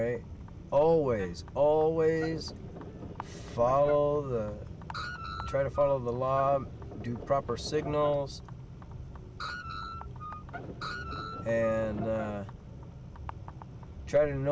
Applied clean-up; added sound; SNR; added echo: none; Screech; 11 dB; none.